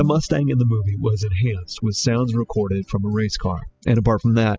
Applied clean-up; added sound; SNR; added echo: classical method spectral subtraction.